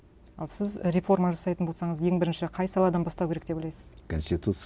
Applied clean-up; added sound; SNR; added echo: none; none; none; none.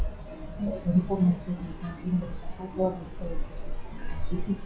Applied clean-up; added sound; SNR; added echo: classical method WPE with log-MMSE.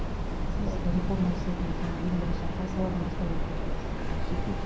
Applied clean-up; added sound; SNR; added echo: none; Train; -4 dB; reverberation time 0.5 s.